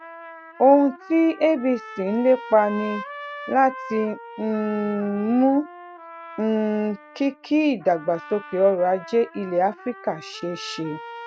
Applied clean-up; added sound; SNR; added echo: none; Trumpet; 16 dB; none.